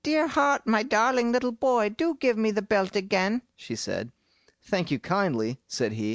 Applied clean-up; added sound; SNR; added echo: none; none; none; none.